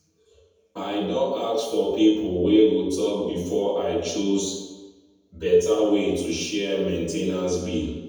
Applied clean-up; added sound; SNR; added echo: none; none; none; reverberation time 1.1 s.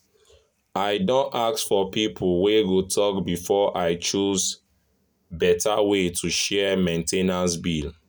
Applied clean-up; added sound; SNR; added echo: none; none; none; none.